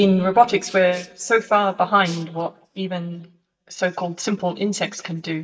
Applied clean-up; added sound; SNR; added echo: neural mask model DeepFilterNet 3.